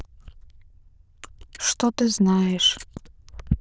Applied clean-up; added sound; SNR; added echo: neural diffusion model UNIVERSE++.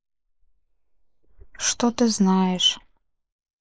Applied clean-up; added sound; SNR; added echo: neural mask model Resemble Enhance denoiser.